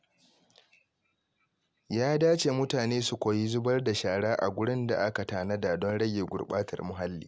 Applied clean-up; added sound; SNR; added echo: none; none; none; none.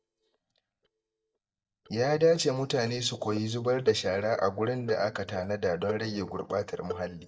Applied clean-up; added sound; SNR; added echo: neural mask model DeepFilterNet 3.